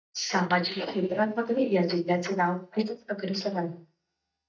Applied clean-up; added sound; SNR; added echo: neural mask model DeepFilterNet 3.